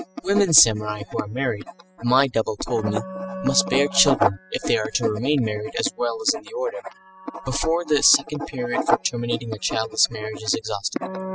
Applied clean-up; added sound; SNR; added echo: classical method spectral subtraction.